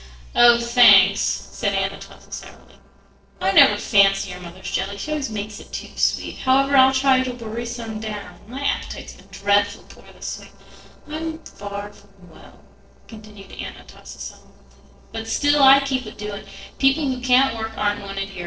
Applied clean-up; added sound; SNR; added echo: neural separator model SepFormer DNS4.